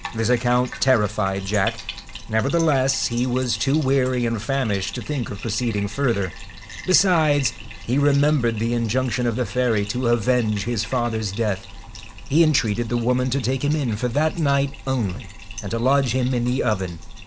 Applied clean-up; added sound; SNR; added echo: none; Bathtub (filling or washing); 14 dB; none.